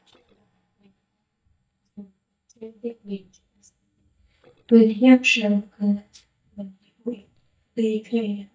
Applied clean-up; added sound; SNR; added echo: neural mask model DeepFilterNet 3.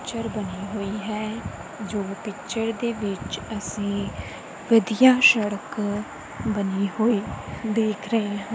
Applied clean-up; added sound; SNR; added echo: none; none; none; none.